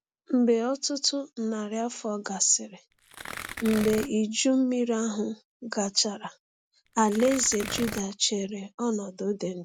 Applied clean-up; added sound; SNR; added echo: none; Tearing; 10 dB; none.